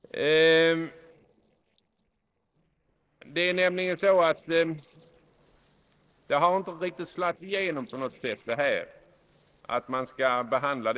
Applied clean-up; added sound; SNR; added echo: neural separator model SepFormer DNS4.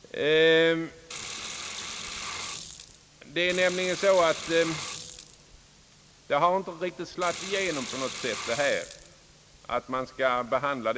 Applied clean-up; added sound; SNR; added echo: none; Sink (filling or washing) / Water; 10 dB; none.